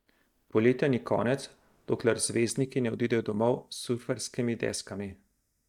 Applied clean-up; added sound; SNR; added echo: neural mask model DeepFilterNet 3.